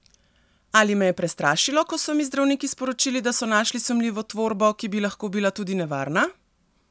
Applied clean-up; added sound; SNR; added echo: none; none; none; none.